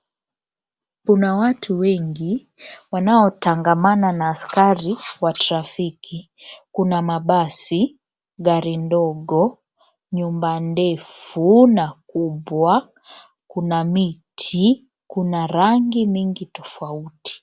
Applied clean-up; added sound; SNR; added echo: none; none; none; none.